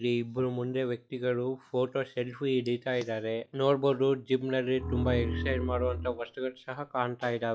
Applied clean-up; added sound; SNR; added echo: classical method log-MMSE.